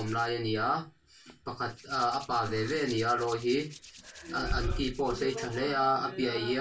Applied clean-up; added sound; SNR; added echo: none; Hands; 11 dB; reverberation time 0.1 s.